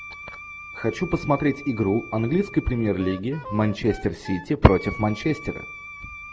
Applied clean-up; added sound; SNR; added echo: none; Wind instrument, woodwind instrument; 15 dB; none.